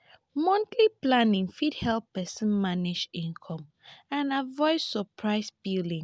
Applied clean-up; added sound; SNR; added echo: none; none; none; none.